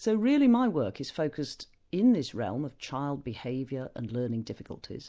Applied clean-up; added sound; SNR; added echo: none; none; none; none.